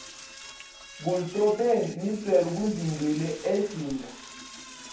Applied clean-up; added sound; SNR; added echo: none; Toilet flush / Door; 16 dB; reverberation time 0.6 s.